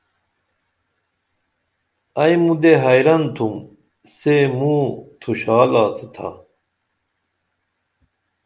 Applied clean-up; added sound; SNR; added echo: none; none; none; none.